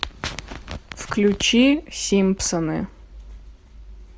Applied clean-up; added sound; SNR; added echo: none; none; none; none.